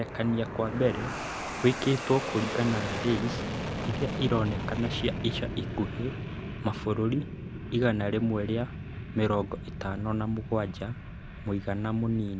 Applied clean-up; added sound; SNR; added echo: none; Fixed-wing aircraft, airplane; 6 dB; none.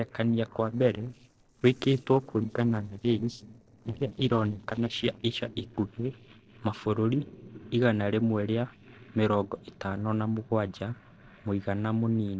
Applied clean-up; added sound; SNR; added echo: neural separator model SepFormer DNS4.